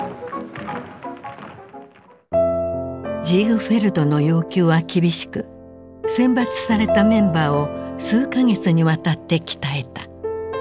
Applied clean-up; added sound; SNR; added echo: none; none; none; none.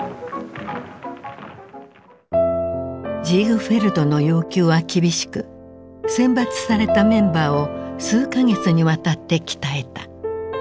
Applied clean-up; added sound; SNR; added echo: none; Wind instrument, woodwind instrument; 13 dB; none.